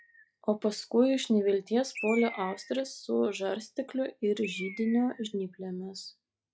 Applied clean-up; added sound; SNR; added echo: classical method log-MMSE.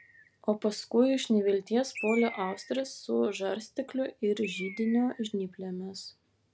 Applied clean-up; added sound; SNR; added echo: none; Bird; 17 dB; none.